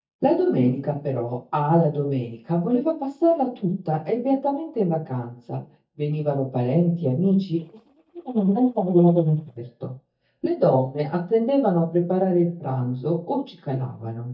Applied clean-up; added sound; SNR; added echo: neural mask model DeepFilterNet 3.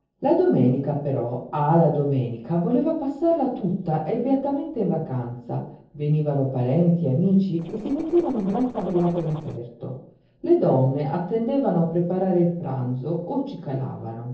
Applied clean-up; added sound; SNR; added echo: neural separator model SepFormer DNS4.